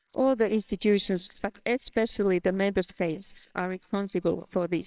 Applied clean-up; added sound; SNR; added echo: neural separator model SepFormer WHAMR!.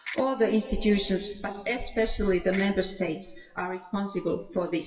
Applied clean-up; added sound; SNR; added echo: classical method WPE with log-MMSE.